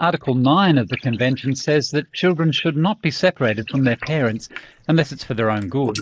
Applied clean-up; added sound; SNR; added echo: neural mask model Resemble Enhance denoiser.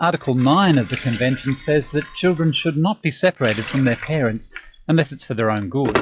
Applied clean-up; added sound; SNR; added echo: classical method log-MMSE.